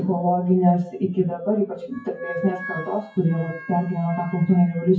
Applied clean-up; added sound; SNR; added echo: classical method WPE with log-MMSE.